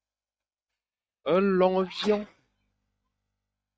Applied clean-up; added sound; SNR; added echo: neural mask model RNNoise.